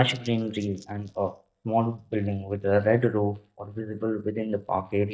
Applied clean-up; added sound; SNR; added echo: neural mask model DeepFilterNet 3.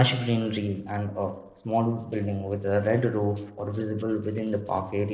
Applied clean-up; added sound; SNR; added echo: neural separator model SepFormer DNS4.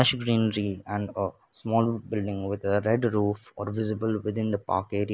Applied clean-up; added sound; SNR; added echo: none; none; none; none.